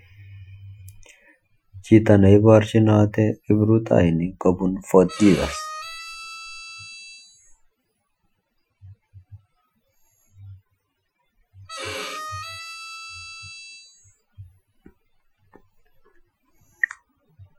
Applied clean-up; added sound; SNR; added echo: classical method Wiener filter.